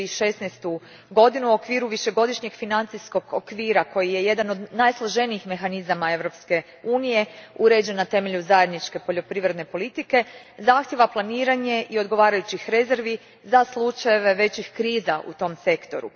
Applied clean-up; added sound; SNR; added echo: none; none; none; none.